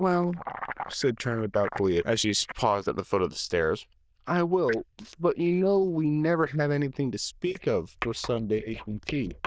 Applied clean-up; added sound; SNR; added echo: neural diffusion model UNIVERSE++.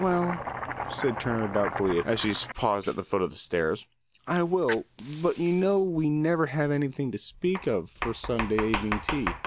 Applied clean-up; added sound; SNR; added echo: none; Domestic sounds, home sounds; 9 dB; none.